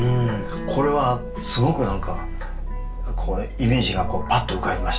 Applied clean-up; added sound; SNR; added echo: none; Accelerating, revving, vroom; 6 dB; reverberation time 0.3 s.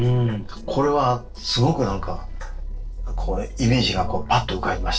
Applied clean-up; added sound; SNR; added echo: neural separator model SepFormer DNS4.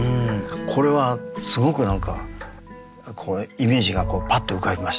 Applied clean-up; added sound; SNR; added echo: none; none; none; none.